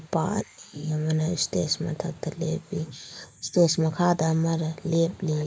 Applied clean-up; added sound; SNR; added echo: neural mask model Resemble Enhance denoiser.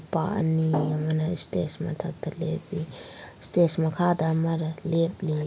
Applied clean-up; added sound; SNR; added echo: none; none; none; none.